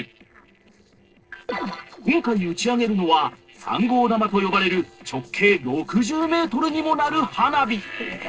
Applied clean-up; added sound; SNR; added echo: neural separator model SepFormer DNS4.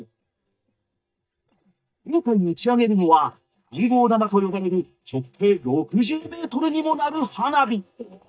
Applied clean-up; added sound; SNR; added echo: neural mask model DeepFilterNet 3.